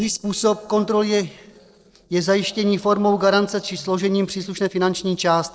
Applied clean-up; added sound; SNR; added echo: neural separator model SepFormer DNS4.